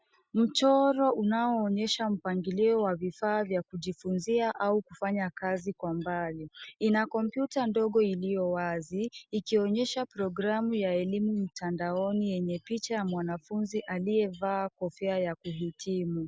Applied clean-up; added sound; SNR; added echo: none; none; none; none.